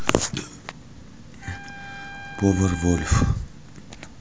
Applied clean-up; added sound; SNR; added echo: none; Trumpet; 16 dB; none.